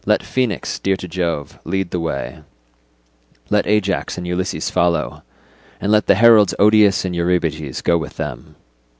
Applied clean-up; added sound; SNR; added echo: none; none; none; none.